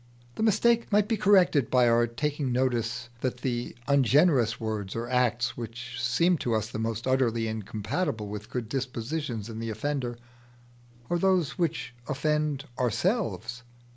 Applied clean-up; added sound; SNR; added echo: none; none; none; none.